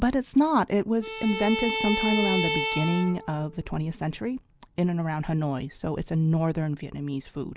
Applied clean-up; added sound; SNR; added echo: none; Bowed string instrument; 4 dB; none.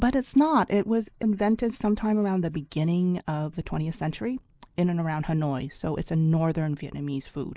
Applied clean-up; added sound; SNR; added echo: neural mask model Resemble Enhance denoiser.